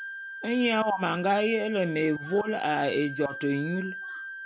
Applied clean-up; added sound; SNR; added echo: none; Wind instrument, woodwind instrument; 11 dB; none.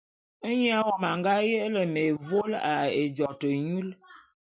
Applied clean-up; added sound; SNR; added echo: none; none; none; none.